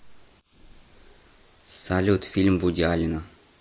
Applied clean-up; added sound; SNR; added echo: neural mask model Resemble Enhance denoiser.